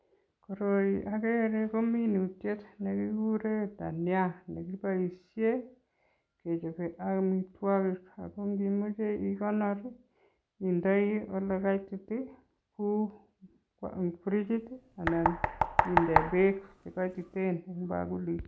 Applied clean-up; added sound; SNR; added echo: none; Knock; 0 dB; none.